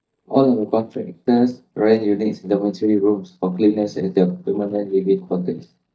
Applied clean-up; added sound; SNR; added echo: neural mask model DeepFilterNet 3.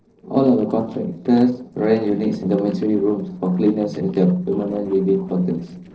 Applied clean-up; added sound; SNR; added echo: neural separator model SepFormer DNS4.